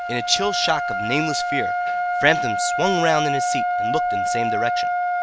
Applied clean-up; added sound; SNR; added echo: none; Trumpet; -2 dB; none.